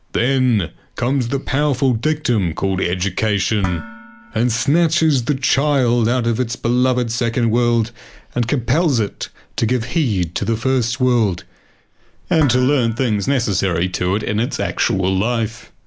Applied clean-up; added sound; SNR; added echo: none; Dishes, pots, and pans; 18 dB; none.